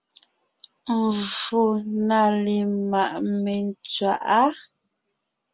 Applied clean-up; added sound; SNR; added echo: none; none; none; none.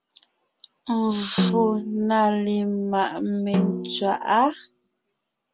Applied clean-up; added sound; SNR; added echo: none; Snare drum; 5 dB; none.